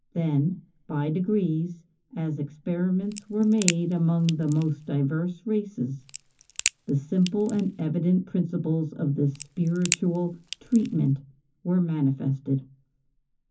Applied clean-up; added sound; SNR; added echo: none; Crack; 9 dB; reverberation time 0.3 s.